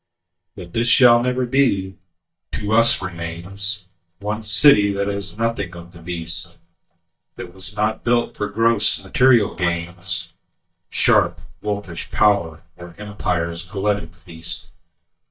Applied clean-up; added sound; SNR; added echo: neural mask model DeepFilterNet 3.